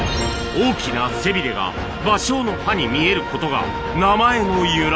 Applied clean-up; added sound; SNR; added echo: none; none; none; none.